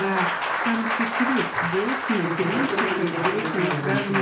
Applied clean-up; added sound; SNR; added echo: none; Applause; -1 dB; none.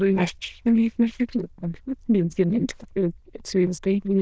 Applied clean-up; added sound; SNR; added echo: neural diffusion model UNIVERSE++.